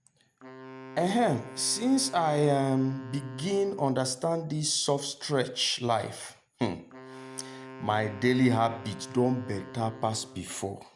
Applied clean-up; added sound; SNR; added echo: none; Wind instrument, woodwind instrument; 17 dB; none.